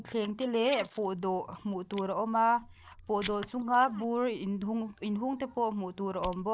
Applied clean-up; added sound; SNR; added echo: neural mask model Resemble Enhance denoiser.